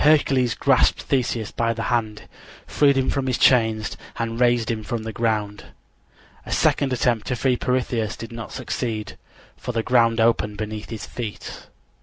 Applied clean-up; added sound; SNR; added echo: none; none; none; none.